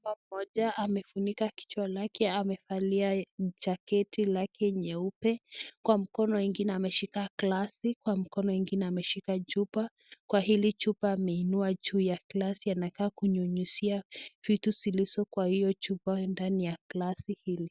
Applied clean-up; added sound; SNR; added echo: none; none; none; none.